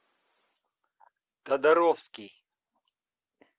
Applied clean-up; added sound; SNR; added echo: none; none; none; none.